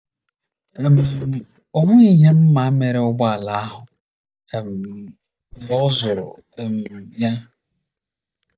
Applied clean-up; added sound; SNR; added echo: neural mask model DeepFilterNet 3.